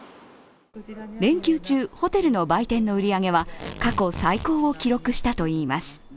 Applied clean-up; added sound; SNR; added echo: none; Packing tape, duct tape; 12 dB; none.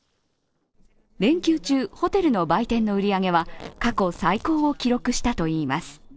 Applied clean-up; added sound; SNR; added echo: neural separator model SepFormer DNS4.